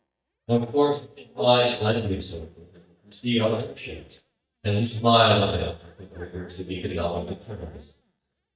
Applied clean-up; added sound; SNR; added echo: neural mask model DeepFilterNet 3.